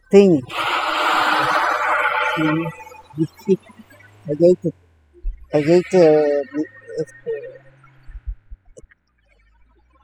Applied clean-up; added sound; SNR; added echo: classical method spectral subtraction.